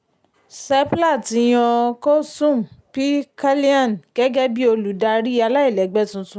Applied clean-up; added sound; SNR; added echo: none; none; none; none.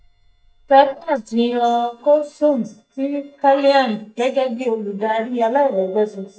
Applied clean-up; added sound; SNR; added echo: neural mask model DeepFilterNet 3.